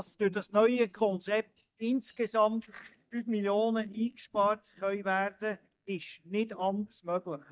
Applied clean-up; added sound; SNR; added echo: neural mask model DeepFilterNet 3.